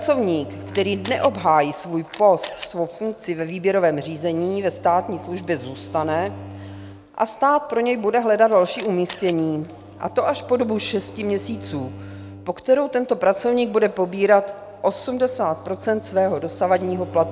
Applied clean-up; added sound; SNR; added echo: none; Bowed string instrument + Camera; 18 dB; none.